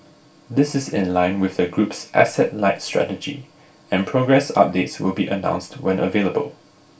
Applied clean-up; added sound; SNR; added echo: none; none; none; reverberation time 0.3 s.